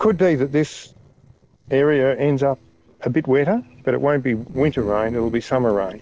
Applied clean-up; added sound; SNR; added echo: neural separator model SepFormer DNS4.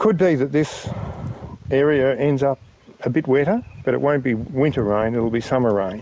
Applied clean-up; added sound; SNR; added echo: none; none; none; none.